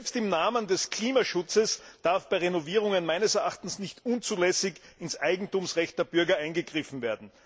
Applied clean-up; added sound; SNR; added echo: none; none; none; none.